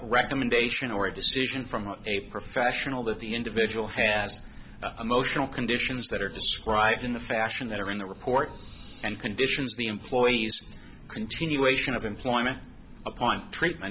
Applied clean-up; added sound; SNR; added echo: none; none; none; none.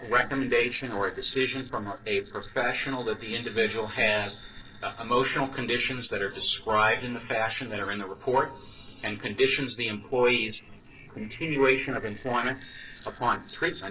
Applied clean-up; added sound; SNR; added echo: neural separator model SepFormer DNS4.